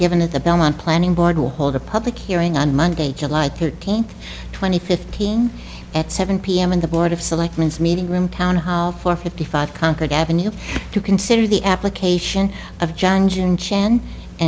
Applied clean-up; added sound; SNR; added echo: none; none; none; none.